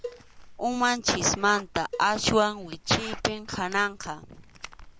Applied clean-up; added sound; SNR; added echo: none; Zipper (clothing) + Cowbell; 16 dB; none.